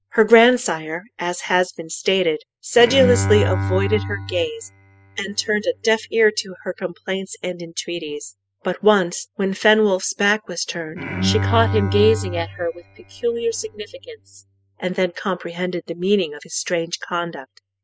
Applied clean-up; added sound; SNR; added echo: classical method spectral subtraction.